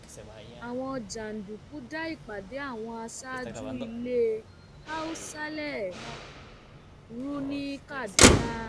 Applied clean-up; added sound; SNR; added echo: none; Motor vehicle (road); -4 dB; none.